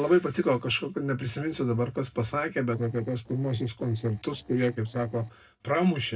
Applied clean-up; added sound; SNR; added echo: neural separator model SepFormer DNS4.